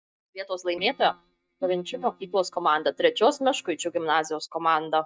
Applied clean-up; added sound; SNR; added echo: neural mask model DeepFilterNet 3.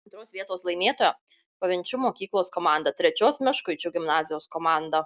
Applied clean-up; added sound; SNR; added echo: none; none; none; none.